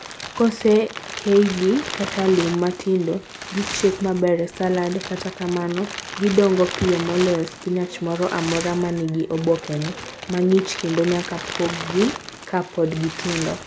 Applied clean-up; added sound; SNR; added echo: none; Crumpling, crinkling; 11 dB; none.